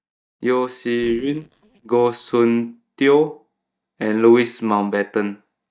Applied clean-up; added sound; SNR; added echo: neural mask model DeepFilterNet 3.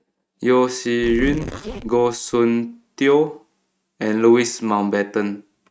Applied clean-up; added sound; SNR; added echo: neural mask model RNNoise.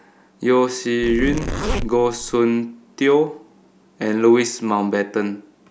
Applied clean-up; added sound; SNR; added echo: none; Zipper (clothing); 5 dB; none.